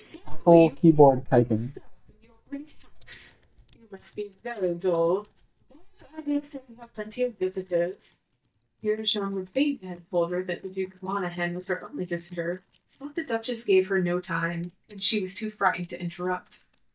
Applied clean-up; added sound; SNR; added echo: neural mask model DeepFilterNet 3.